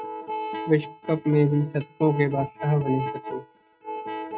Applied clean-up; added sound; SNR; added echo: neural mask model RNNoise.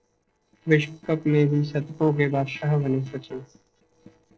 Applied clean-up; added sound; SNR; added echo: neural separator model SepFormer DNS4.